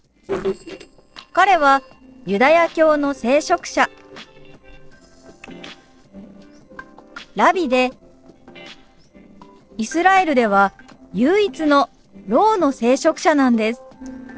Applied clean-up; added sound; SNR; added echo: neural separator model SepFormer DNS4.